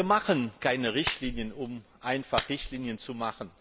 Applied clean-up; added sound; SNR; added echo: none; Clapping; 11 dB; none.